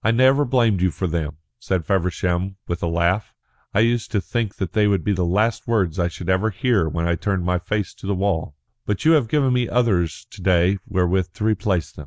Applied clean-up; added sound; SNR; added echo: none; none; none; none.